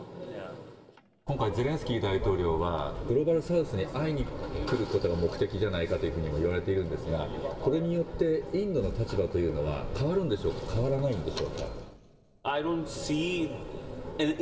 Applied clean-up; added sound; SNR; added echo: none; none; none; reverberation time 1.5 s.